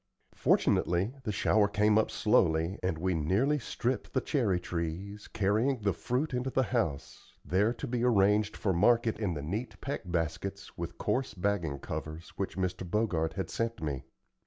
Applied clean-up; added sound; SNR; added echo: none; none; none; none.